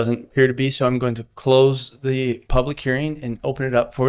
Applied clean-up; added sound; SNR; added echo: neural mask model DeepFilterNet 3.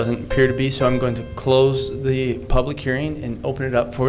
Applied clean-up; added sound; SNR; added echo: none; Piano; 15 dB; none.